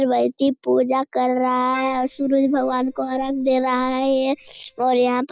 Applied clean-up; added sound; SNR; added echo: neural mask model DeepFilterNet 3.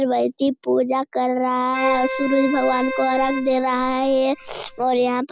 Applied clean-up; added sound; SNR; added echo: none; Keyboard (musical); 8 dB; none.